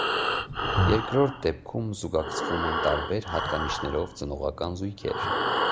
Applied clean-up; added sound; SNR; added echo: none; Breathing; 0 dB; none.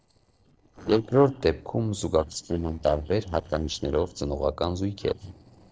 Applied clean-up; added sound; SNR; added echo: neural separator model SepFormer DNS4.